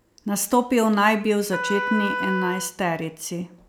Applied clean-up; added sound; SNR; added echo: none; Wind instrument, woodwind instrument; 7 dB; none.